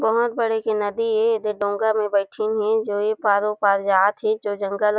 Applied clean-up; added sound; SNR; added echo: none; none; none; none.